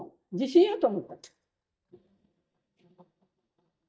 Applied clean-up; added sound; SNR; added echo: neural mask model DeepFilterNet 3.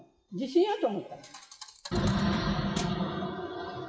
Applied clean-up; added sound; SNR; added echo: classical method WPE with log-MMSE.